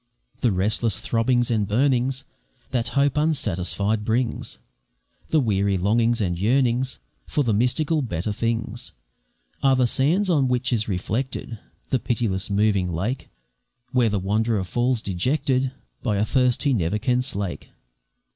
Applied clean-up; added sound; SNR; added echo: none; none; none; none.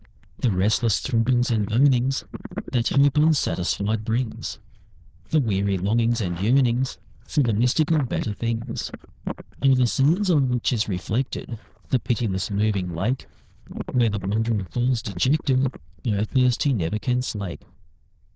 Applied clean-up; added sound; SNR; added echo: neural diffusion model UNIVERSE++.